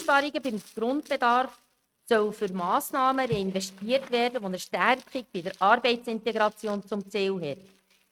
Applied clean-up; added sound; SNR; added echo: neural mask model RNNoise.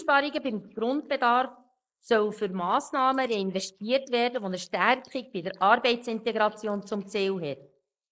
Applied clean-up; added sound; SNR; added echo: neural mask model Resemble Enhance denoiser.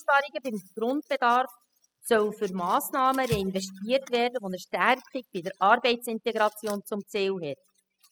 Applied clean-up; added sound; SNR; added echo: classical method spectral subtraction.